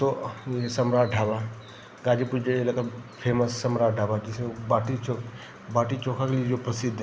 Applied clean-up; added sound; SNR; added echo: none; none; none; none.